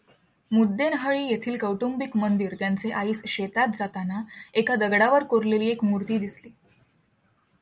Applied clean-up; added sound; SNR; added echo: none; none; none; none.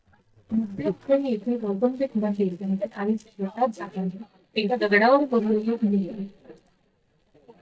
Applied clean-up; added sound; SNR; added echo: neural mask model DeepFilterNet 3.